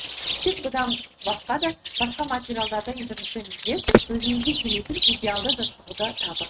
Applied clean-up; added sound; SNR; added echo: neural mask model RNNoise.